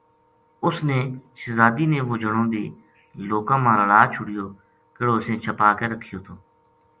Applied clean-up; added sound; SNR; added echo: none; none; none; none.